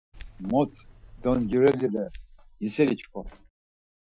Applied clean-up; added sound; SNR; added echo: classical method Wiener filter.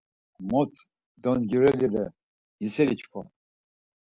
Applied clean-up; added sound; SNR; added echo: none; none; none; none.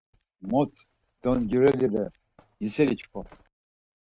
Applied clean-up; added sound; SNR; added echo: neural mask model RNNoise.